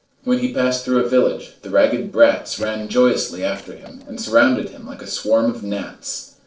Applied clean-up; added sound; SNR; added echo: neural separator model SepFormer DNS4.